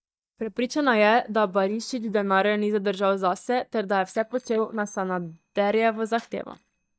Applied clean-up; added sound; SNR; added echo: neural mask model DeepFilterNet 3.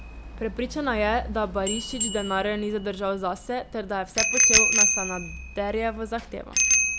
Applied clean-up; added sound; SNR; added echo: none; Bicycle bell; -2 dB; none.